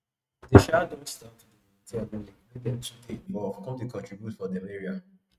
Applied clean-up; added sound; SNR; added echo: neural mask model RNNoise.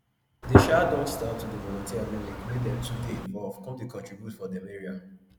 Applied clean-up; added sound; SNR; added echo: none; Gunshot, gunfire; -4 dB; none.